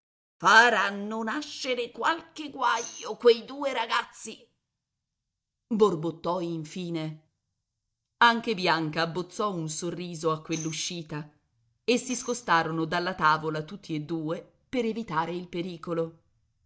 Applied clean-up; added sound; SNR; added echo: neural mask model DeepFilterNet 3.